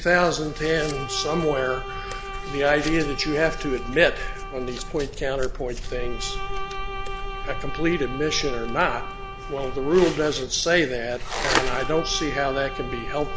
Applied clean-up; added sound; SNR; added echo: none; Bowed string instrument; 12 dB; none.